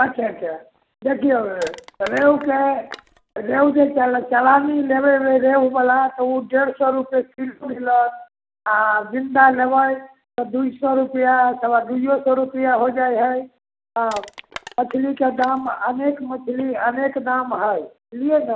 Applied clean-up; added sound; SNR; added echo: none; Crushing; 19 dB; none.